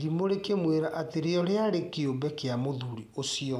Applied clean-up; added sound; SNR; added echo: none; none; none; none.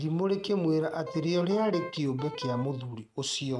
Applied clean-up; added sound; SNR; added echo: neural mask model RNNoise.